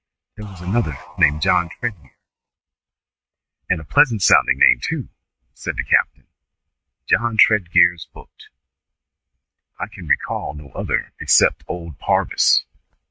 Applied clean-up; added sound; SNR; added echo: neural mask model RNNoise.